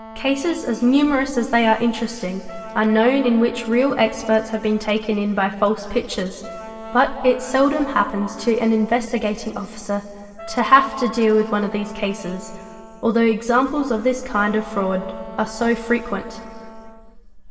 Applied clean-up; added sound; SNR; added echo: none; Wind instrument, woodwind instrument; 18 dB; reverberation time 2.6 s.